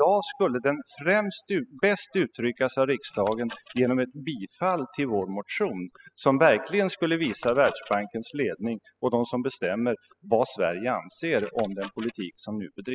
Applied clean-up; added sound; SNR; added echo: classical method spectral subtraction.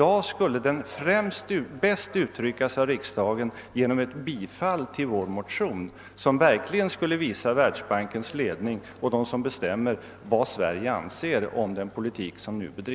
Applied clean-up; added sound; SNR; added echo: none; none; none; none.